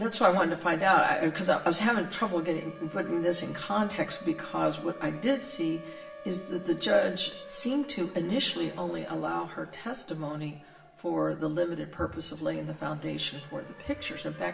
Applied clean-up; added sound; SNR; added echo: none; Siren; 18 dB; reverberation time 0.7 s.